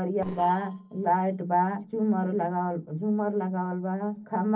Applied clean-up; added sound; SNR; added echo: neural separator model SepFormer DNS4.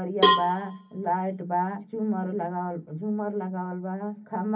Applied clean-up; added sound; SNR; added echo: none; Cowbell; -2 dB; reverberation time 0.4 s.